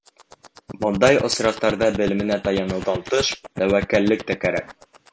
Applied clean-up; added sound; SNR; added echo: neural mask model Resemble Enhance denoiser.